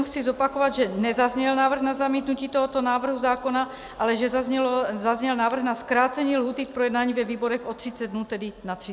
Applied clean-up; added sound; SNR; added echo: none; none; none; none.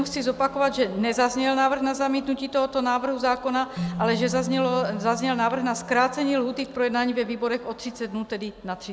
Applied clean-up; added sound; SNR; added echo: none; Keyboard (musical); 14 dB; none.